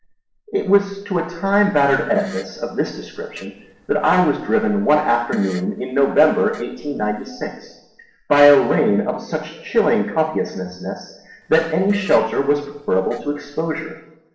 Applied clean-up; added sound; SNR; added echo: neural separator model SepFormer DNS4.